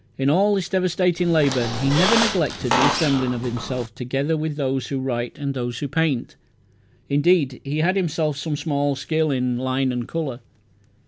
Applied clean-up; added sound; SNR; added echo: none; Squeak; 2 dB; none.